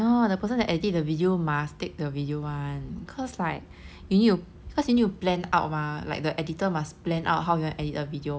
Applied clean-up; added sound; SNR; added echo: none; none; none; none.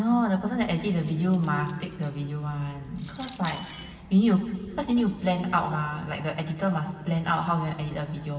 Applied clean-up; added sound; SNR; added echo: none; Cutlery, silverware; 13 dB; reverberation time 2.5 s.